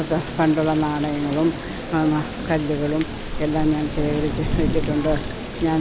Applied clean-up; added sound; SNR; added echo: none; Thunder / Rain; 6 dB; none.